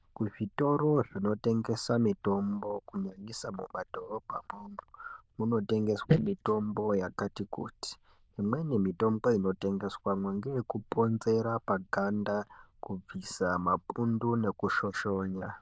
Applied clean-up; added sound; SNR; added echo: neural diffusion model UNIVERSE++.